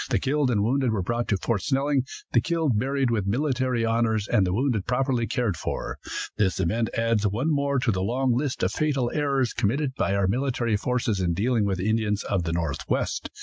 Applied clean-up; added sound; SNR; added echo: none; none; none; none.